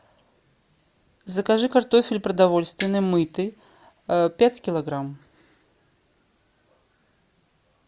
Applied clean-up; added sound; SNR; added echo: none; Bicycle bell; -3 dB; none.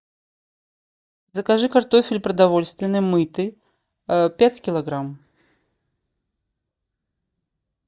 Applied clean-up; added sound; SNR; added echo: neural mask model DeepFilterNet 3.